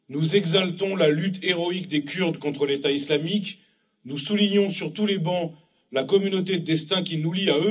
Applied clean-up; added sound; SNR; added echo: none; none; none; reverberation time 0.4 s.